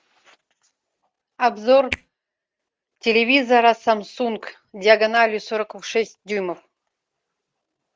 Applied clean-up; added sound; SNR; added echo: neural mask model RNNoise.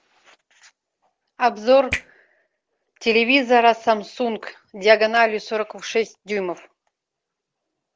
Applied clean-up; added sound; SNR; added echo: neural separator model SepFormer DNS4.